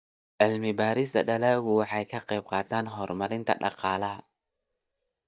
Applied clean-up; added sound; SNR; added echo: neural mask model DeepFilterNet 3.